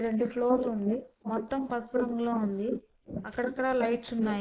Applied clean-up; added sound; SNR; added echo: neural mask model Resemble Enhance denoiser.